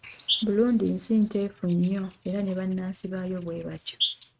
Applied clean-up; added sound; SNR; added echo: neural mask model RNNoise.